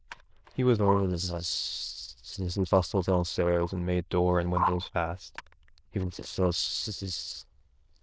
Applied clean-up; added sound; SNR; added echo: neural diffusion model UNIVERSE++.